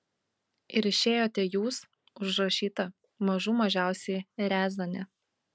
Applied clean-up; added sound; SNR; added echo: none; none; none; none.